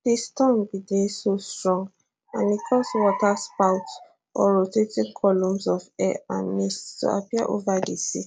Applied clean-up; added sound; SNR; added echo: none; none; none; none.